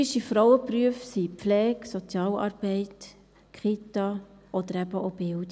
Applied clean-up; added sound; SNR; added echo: none; none; none; none.